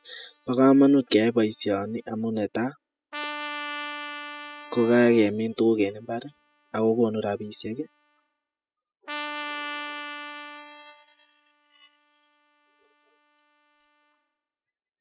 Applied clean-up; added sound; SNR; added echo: classical method spectral subtraction.